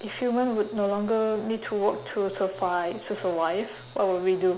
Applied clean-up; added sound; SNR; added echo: none; none; none; none.